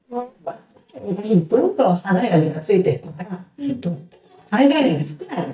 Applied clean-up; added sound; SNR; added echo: neural mask model DeepFilterNet 3.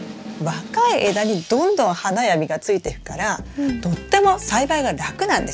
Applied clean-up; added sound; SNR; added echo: none; none; none; none.